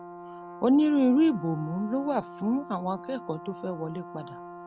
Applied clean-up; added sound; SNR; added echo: none; Brass instrument; 15 dB; none.